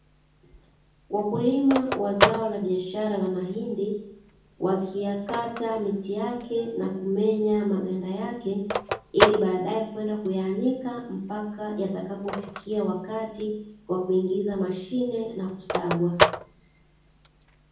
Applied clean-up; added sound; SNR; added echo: none; Telephone; 5 dB; reverberation time 0.7 s.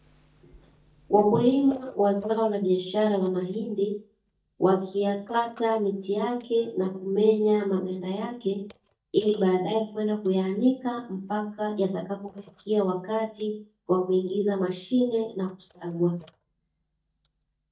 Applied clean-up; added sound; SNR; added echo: neural mask model DeepFilterNet 3.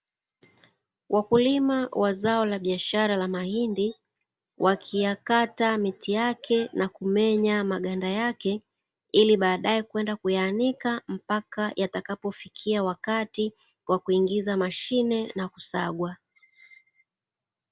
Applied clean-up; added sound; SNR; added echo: none; none; none; none.